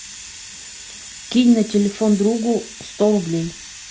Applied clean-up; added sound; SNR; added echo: none; Hiss; 16 dB; none.